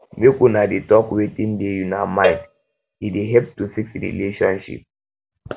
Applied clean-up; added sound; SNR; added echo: none; Cowbell; 9 dB; none.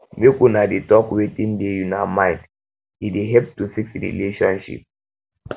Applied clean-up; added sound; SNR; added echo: none; none; none; none.